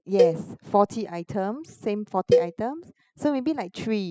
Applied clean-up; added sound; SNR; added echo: classical method spectral subtraction.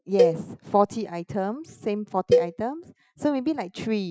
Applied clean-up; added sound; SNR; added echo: classical method Wiener filter.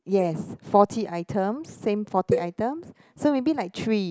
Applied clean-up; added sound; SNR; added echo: neural mask model Resemble Enhance denoiser.